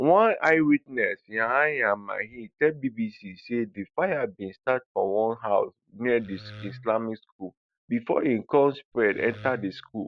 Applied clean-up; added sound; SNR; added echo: none; Wood; 19 dB; none.